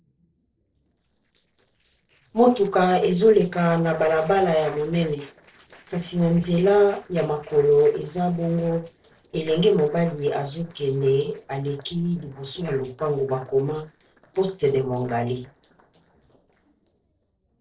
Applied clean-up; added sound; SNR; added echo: neural separator model SepFormer DNS4.